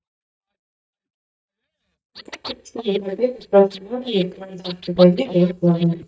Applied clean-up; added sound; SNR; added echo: neural mask model DeepFilterNet 3.